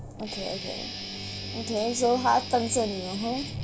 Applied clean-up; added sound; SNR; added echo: none; Guitar; 8 dB; none.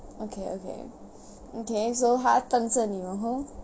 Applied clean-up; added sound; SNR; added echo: none; none; none; none.